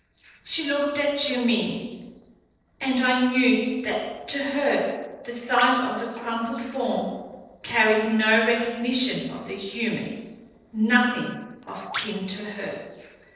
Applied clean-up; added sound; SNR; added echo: neural separator model SepFormer DNS4.